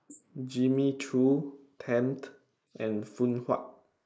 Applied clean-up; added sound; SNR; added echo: neural mask model Resemble Enhance denoiser.